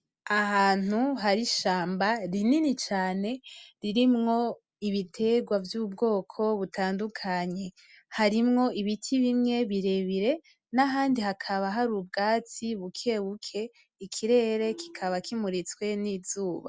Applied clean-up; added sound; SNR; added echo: none; none; none; none.